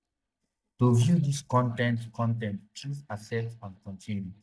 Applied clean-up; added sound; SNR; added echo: neural mask model DeepFilterNet 3.